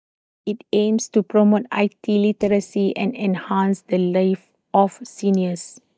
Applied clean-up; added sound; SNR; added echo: neural mask model DeepFilterNet 3.